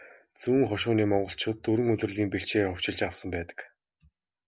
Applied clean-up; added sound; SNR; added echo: none; none; none; none.